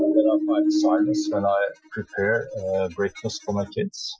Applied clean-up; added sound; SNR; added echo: classical method Wiener filter.